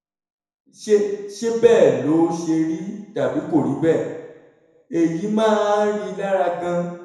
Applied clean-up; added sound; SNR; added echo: none; none; none; reverberation time 1.0 s.